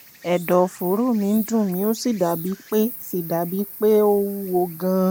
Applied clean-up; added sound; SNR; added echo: none; Insect; 17 dB; none.